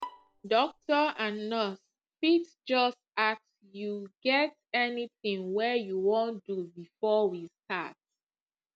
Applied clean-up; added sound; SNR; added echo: none; Bowed string instrument; 19 dB; none.